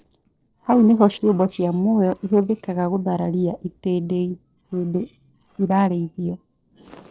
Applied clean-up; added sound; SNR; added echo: neural separator model SepFormer DNS4.